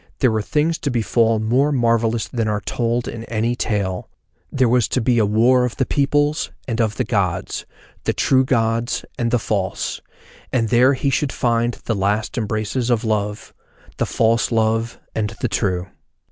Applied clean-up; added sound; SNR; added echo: none; none; none; none.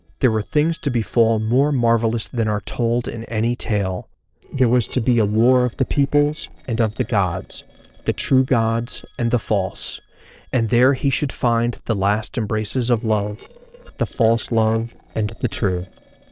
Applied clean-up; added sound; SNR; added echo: neural separator model SepFormer DNS4.